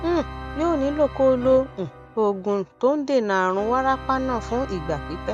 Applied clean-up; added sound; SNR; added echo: none; Organ; 13 dB; none.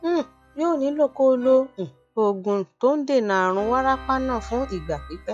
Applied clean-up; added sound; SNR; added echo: classical method log-MMSE.